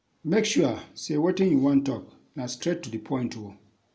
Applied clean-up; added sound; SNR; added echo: none; none; none; none.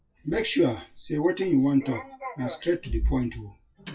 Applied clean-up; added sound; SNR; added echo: classical method WPE with log-MMSE.